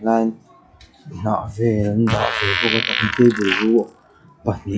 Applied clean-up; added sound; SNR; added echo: classical method log-MMSE.